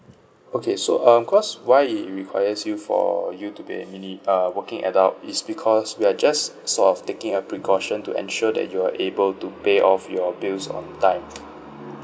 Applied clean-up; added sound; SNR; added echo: none; none; none; none.